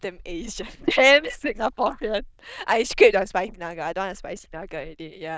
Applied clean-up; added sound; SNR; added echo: neural diffusion model UNIVERSE++.